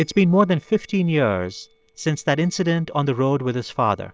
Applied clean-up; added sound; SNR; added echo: neural separator model SepFormer DNS4.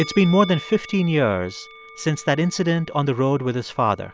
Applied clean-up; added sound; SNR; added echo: none; Musical instrument; 19 dB; none.